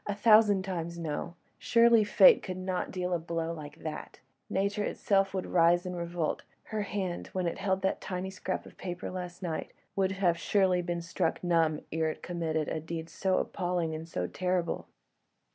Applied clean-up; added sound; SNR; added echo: none; none; none; none.